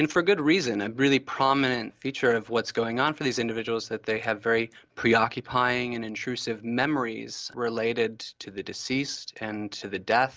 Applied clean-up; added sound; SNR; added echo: none; none; none; none.